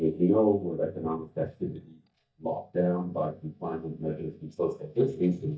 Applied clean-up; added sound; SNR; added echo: neural mask model DeepFilterNet 3.